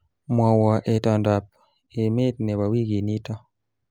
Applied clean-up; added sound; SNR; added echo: none; none; none; none.